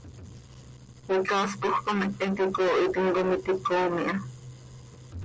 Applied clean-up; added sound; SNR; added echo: none; none; none; none.